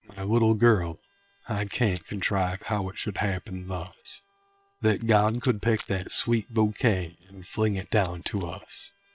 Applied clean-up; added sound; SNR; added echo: neural separator model SepFormer WHAM!.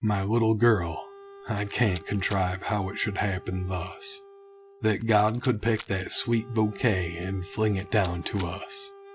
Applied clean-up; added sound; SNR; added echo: none; Wind instrument, woodwind instrument + Rattle; 19 dB; none.